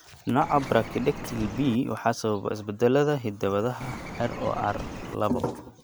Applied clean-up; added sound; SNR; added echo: none; Bird; 10 dB; none.